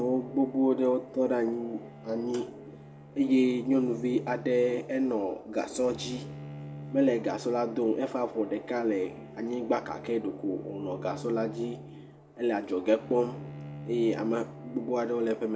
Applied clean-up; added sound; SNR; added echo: none; Bowed string instrument; 16 dB; none.